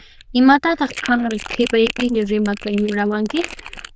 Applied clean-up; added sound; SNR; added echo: neural diffusion model UNIVERSE++.